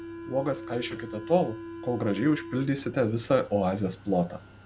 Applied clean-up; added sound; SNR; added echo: none; Subway, metro, underground; 13 dB; none.